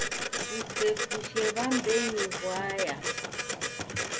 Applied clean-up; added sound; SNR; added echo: none; Printer; 1 dB; reverberation time 0.9 s.